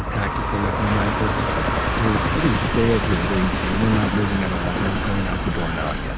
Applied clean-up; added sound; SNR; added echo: none; Train; -1 dB; none.